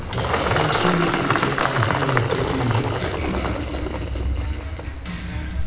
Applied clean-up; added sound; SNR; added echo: none; Engine; 0 dB; reverberation time 0.9 s.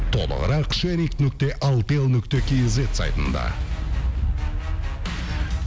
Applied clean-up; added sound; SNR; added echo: none; none; none; none.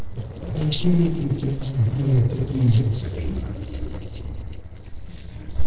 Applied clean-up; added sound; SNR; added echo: neural separator model SepFormer DNS4.